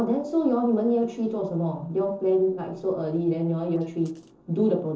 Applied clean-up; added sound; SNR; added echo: neural separator model SepFormer DNS4.